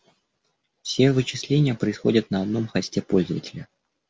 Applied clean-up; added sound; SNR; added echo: none; none; none; none.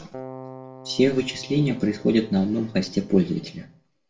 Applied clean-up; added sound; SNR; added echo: none; Keyboard (musical); 18 dB; reverberation time 0.3 s.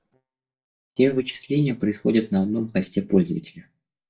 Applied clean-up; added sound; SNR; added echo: neural mask model DeepFilterNet 3.